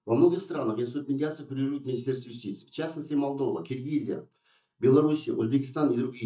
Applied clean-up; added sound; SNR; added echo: neural mask model DeepFilterNet 3.